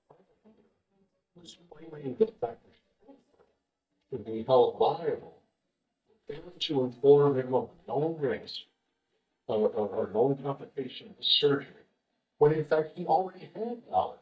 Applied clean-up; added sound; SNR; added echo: neural mask model DeepFilterNet 3.